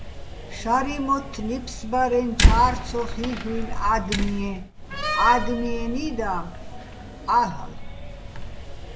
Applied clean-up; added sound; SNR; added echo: none; Slam; 1 dB; none.